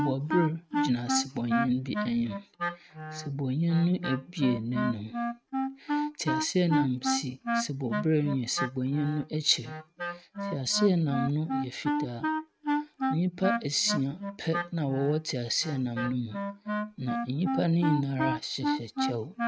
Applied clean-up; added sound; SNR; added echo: neural mask model RNNoise.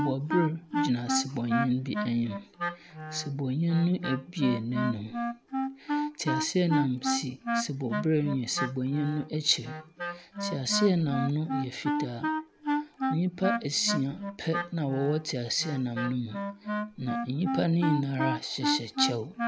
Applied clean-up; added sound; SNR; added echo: none; Wind instrument, woodwind instrument; 3 dB; none.